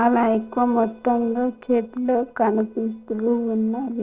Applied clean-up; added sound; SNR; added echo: neural separator model SepFormer DNS4.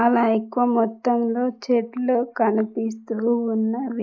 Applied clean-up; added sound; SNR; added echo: neural mask model Resemble Enhance denoiser.